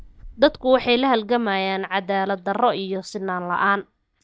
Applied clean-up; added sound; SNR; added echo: neural mask model DeepFilterNet 3.